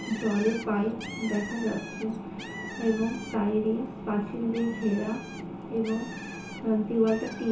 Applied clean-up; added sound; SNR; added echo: none; Bird; 16 dB; reverberation time 0.7 s.